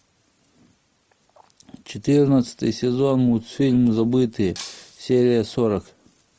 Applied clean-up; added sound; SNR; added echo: none; Shatter; 19 dB; none.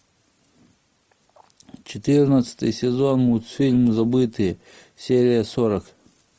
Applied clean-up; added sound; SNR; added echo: none; none; none; none.